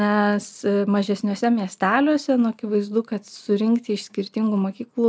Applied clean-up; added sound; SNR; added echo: none; none; none; none.